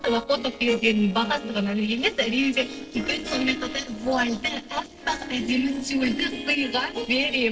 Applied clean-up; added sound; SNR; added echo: neural separator model SepFormer DNS4.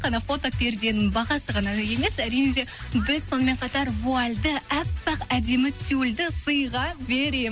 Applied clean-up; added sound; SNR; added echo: none; none; none; none.